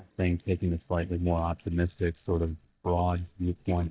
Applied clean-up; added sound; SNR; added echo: neural mask model DeepFilterNet 3.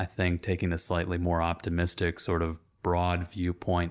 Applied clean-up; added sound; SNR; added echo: none; none; none; none.